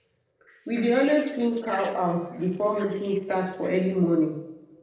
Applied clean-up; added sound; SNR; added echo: neural separator model SepFormer DNS4.